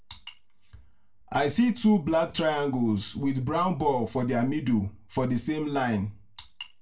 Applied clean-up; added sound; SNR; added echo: none; none; none; reverberation time 0.2 s.